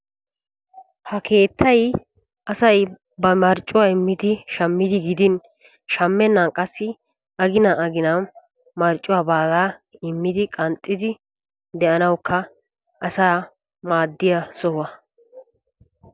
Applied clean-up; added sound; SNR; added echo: none; none; none; none.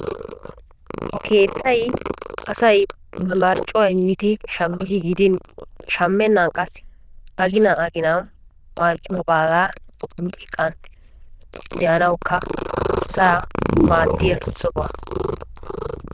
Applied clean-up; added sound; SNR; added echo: neural diffusion model UNIVERSE++.